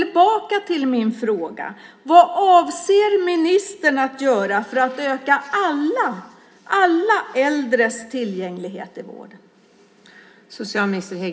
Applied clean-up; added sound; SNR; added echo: none; none; none; reverberation time 0.3 s.